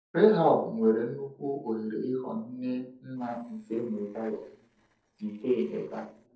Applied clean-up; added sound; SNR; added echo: neural separator model SepFormer DNS4.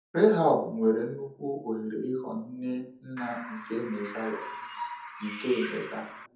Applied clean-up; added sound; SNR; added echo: none; Bird; 9 dB; reverberation time 0.6 s.